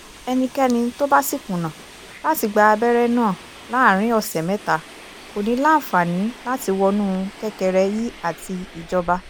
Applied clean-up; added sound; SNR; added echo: none; Subway, metro, underground; 20 dB; none.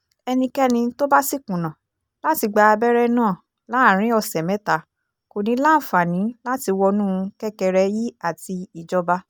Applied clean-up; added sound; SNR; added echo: none; none; none; none.